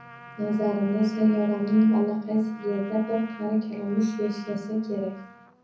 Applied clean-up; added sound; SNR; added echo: none; Trumpet; 20 dB; reverberation time 0.6 s.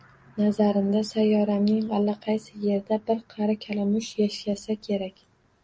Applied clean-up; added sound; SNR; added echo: none; none; none; none.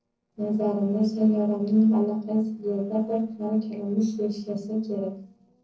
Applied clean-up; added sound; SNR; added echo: neural separator model SepFormer DNS4.